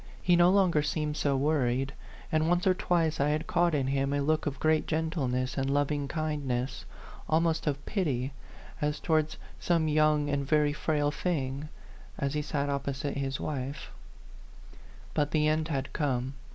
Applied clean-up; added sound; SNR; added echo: none; none; none; none.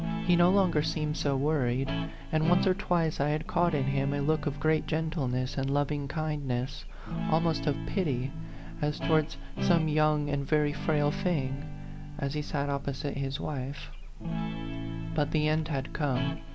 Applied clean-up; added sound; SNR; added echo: none; Guitar; 8 dB; none.